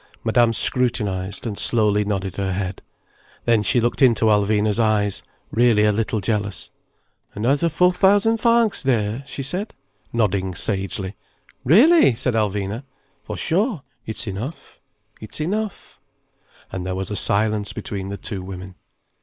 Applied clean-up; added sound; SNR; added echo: neural mask model Resemble Enhance denoiser.